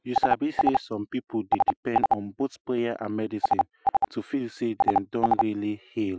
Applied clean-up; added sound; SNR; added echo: classical method Wiener filter.